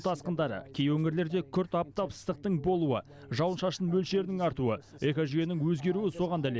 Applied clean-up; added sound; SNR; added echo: none; none; none; none.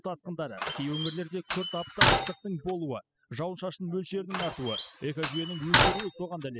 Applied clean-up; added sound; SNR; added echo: classical method spectral subtraction.